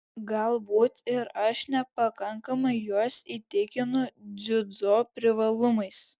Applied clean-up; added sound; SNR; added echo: none; none; none; none.